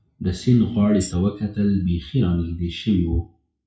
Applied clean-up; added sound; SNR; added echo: classical method WPE with log-MMSE.